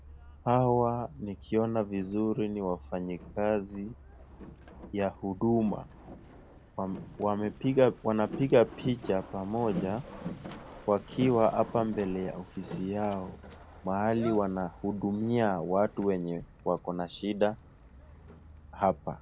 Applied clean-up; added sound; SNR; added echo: none; Boat, Water vehicle; 15 dB; none.